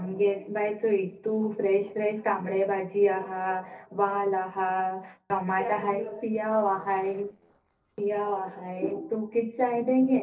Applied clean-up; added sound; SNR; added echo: neural separator model SepFormer DNS4.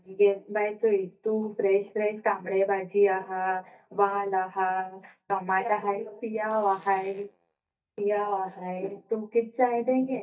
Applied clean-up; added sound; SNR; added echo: neural mask model DeepFilterNet 3.